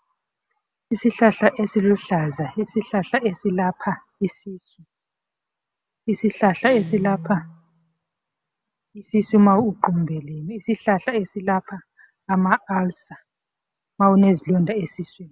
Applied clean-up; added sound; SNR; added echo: none; Guitar; 15 dB; none.